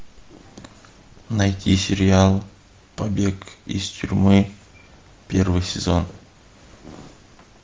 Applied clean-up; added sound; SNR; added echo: none; none; none; none.